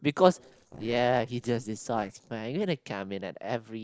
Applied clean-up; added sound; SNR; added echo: neural separator model SepFormer DNS4.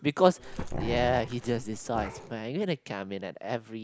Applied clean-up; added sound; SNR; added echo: none; Growling; 7 dB; none.